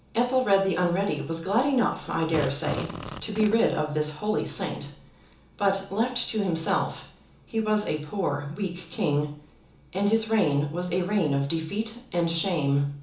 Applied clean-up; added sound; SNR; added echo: none; Fart; 9 dB; reverberation time 0.7 s.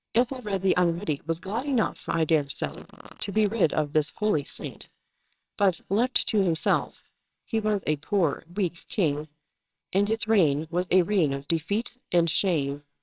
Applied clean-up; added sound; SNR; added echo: neural separator model SepFormer WHAMR!.